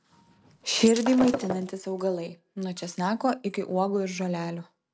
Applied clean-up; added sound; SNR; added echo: none; Shatter; 7 dB; none.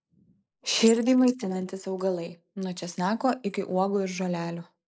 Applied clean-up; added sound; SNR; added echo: neural mask model Resemble Enhance denoiser.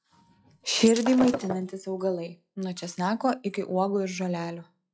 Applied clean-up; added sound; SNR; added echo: classical method log-MMSE.